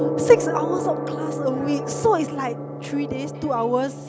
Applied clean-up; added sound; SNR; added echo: none; Gong; 4 dB; none.